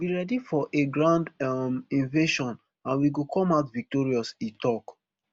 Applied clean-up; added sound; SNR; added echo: none; none; none; none.